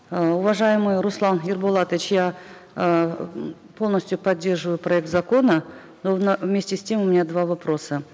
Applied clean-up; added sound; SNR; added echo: none; none; none; none.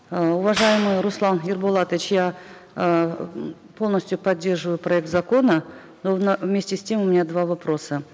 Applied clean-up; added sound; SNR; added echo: none; Clapping; 12 dB; none.